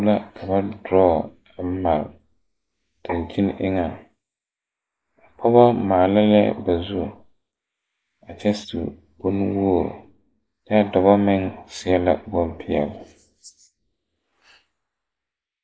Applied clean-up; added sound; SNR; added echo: neural mask model Resemble Enhance denoiser.